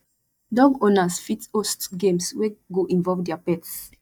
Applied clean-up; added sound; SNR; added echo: neural mask model DeepFilterNet 3.